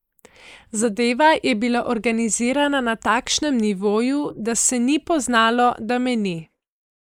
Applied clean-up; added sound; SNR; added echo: neural mask model Resemble Enhance denoiser.